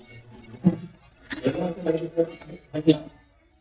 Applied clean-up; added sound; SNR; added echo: neural mask model DeepFilterNet 3.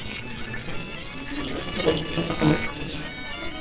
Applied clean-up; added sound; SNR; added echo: neural separator model SepFormer WHAMR!.